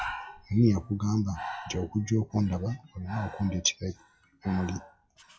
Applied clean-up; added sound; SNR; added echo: classical method WPE with log-MMSE.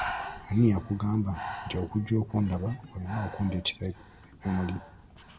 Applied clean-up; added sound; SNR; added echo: none; Breathing; 12 dB; reverberation time 1.1 s.